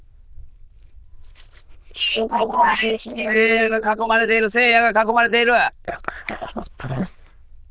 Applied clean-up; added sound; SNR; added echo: neural diffusion model UNIVERSE++.